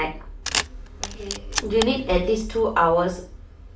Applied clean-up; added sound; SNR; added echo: none; Camera; 5 dB; reverberation time 0.4 s.